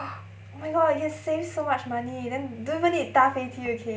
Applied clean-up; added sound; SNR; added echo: none; none; none; none.